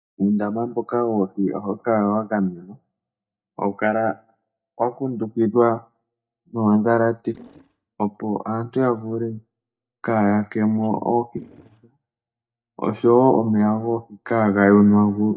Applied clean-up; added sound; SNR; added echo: neural mask model DeepFilterNet 3.